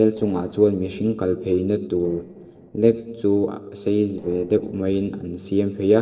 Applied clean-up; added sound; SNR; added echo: neural separator model SepFormer DNS4.